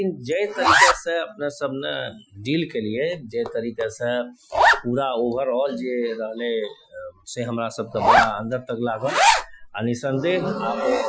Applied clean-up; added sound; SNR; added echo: classical method Wiener filter.